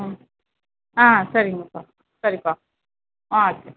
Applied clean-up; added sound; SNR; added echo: none; none; none; none.